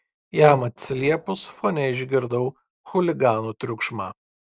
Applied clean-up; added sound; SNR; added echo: neural separator model SepFormer DNS4.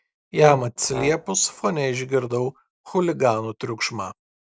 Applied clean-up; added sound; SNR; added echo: none; Brass instrument; 15 dB; none.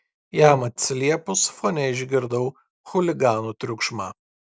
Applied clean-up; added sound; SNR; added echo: none; none; none; none.